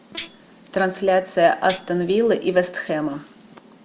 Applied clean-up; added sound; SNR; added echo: none; Tambourine; 2 dB; none.